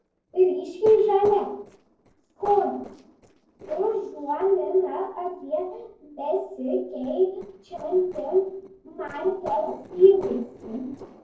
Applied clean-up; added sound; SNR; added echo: neural separator model SepFormer DNS4.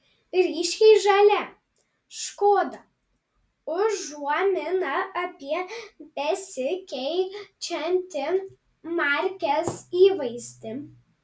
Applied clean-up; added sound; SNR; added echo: none; none; none; none.